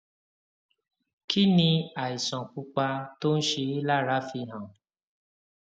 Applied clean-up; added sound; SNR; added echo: none; none; none; none.